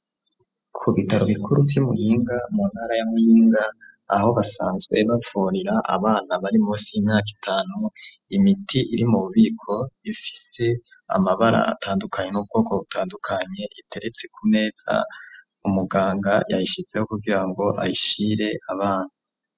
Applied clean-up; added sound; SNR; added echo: classical method spectral subtraction.